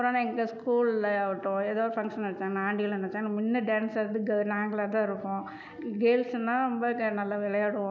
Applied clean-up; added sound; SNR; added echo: none; none; none; none.